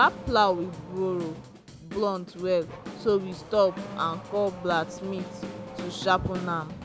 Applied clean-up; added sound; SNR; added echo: none; Drum / Drum kit + Accelerating, revving, vroom / Car; 12 dB; none.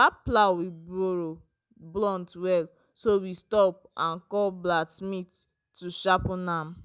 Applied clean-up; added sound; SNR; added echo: none; none; none; none.